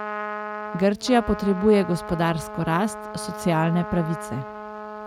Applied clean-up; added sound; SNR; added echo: none; Trumpet; 10 dB; none.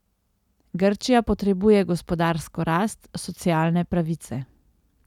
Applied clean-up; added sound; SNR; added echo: none; none; none; none.